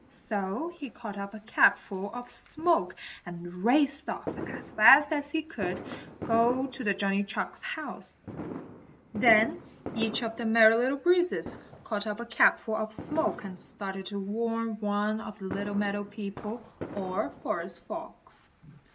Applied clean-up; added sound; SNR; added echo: none; Fireworks; 14 dB; none.